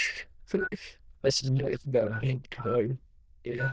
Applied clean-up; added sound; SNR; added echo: neural diffusion model UNIVERSE++.